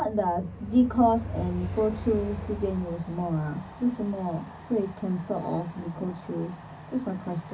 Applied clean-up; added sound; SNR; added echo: none; Train; 12 dB; reverberation time 0.4 s.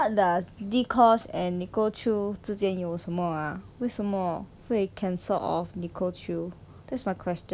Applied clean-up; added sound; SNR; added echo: none; none; none; none.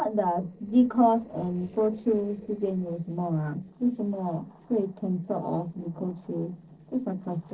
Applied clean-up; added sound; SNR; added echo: neural separator model SepFormer DNS4.